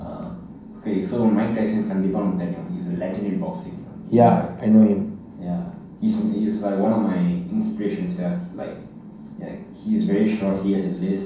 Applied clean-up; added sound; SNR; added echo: none; none; none; reverberation time 0.6 s.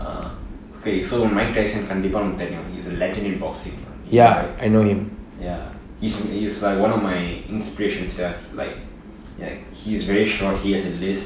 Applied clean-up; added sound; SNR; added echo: none; none; none; none.